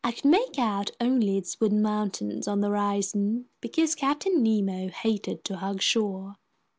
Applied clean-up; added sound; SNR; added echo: none; none; none; none.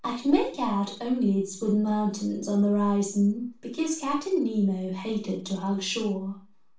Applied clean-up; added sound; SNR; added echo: none; none; none; reverberation time 0.4 s.